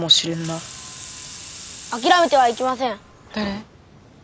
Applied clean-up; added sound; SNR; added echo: none; Sink (filling or washing) / Water tap, faucet; 16 dB; none.